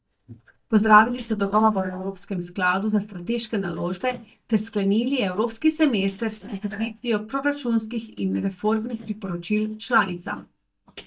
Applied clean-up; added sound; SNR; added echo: neural mask model DeepFilterNet 3.